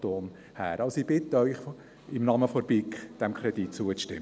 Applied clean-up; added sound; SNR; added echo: none; none; none; none.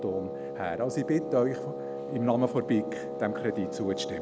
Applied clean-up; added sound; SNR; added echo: none; Wind instrument, woodwind instrument; 6 dB; none.